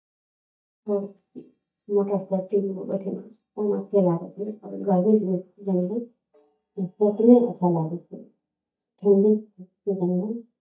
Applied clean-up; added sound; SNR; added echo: neural mask model DeepFilterNet 3.